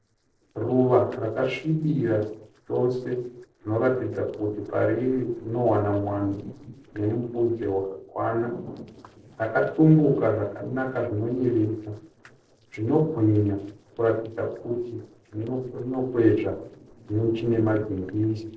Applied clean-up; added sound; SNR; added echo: neural separator model SepFormer DNS4.